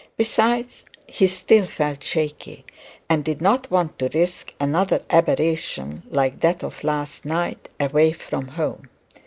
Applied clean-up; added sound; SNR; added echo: none; none; none; none.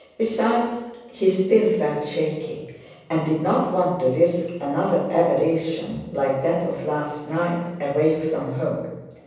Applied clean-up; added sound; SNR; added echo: none; none; none; reverberation time 1.1 s.